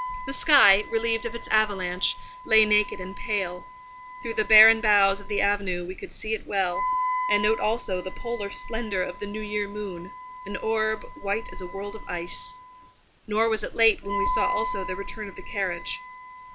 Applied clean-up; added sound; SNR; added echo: none; Wind instrument, woodwind instrument; 9 dB; none.